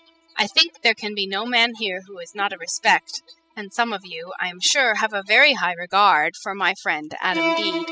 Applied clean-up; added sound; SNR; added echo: classical method spectral subtraction.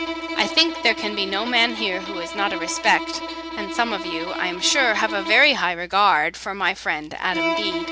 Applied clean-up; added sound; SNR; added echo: none; Bowed string instrument; 8 dB; none.